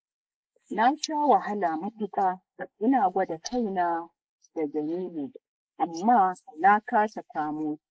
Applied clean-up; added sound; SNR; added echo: neural mask model Resemble Enhance denoiser.